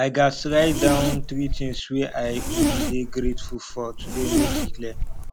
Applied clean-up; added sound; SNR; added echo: none; Zipper (clothing); 0 dB; none.